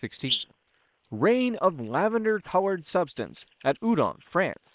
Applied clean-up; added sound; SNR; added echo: neural separator model SepFormer WHAM!.